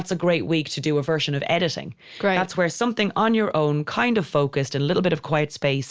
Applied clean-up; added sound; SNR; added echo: none; none; none; none.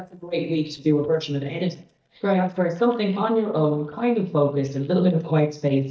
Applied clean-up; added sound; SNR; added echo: neural mask model DeepFilterNet 3.